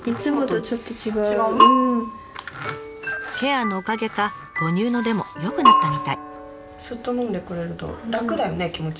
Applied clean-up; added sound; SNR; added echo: none; Bell / Percussion; 0 dB; none.